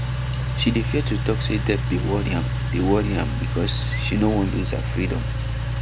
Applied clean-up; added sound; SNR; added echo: none; Engine; -1 dB; none.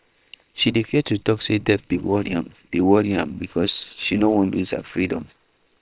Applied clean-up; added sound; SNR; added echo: neural separator model SepFormer WHAM!.